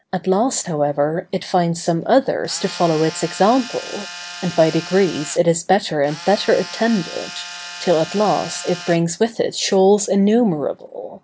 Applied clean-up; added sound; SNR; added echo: none; Tools; 14 dB; none.